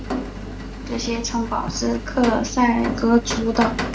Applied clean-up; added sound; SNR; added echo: none; Rain; 6 dB; none.